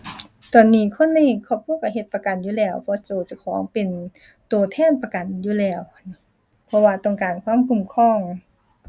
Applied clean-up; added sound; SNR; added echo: none; none; none; none.